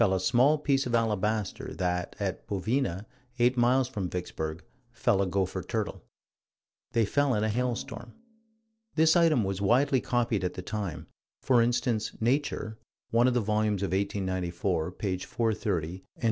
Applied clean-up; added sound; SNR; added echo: neural separator model SepFormer DNS4.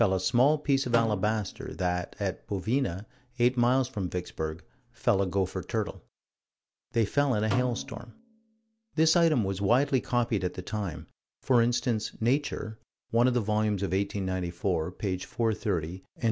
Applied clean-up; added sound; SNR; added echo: none; Snare drum; 13 dB; none.